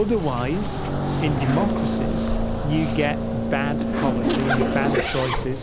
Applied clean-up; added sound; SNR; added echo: none; Car passing by + Zipper (clothing); -2 dB; none.